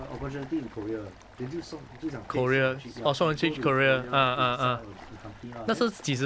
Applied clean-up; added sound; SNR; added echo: none; Stream; 20 dB; none.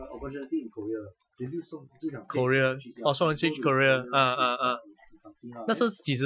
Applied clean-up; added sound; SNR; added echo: classical method Wiener filter.